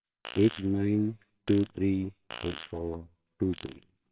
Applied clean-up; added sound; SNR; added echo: neural separator model SepFormer WHAMR!.